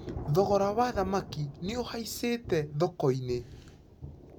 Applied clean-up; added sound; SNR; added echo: none; Thunder / Rain; 12 dB; none.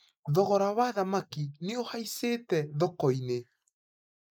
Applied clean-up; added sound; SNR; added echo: neural mask model Resemble Enhance denoiser.